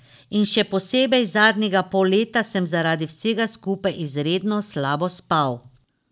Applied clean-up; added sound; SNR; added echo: none; none; none; none.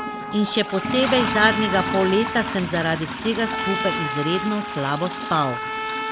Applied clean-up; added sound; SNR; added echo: none; Toilet flush + Trumpet; 4 dB; none.